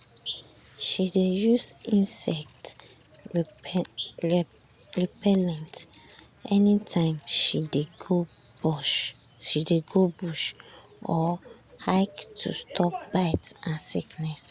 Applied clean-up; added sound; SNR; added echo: none; Insect; 16 dB; none.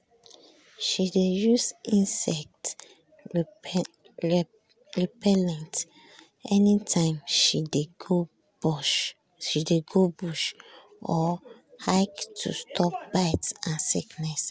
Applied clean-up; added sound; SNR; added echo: none; none; none; none.